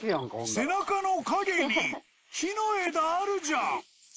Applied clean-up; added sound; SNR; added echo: neural mask model Resemble Enhance denoiser.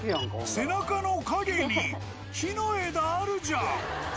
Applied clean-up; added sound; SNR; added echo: none; none; none; none.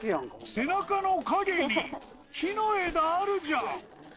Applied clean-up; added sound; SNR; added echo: neural separator model SepFormer DNS4.